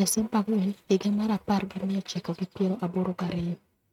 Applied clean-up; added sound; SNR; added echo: neural mask model RNNoise.